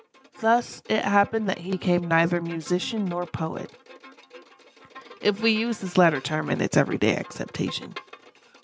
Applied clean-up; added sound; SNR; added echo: none; Bowed string instrument; 20 dB; none.